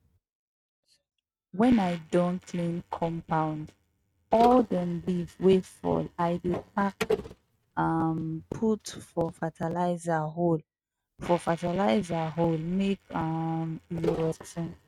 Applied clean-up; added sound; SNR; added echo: neural mask model RNNoise.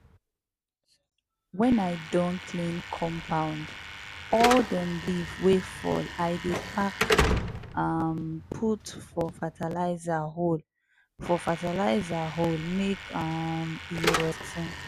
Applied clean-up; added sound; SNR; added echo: none; Slam / Alarm; 6 dB; none.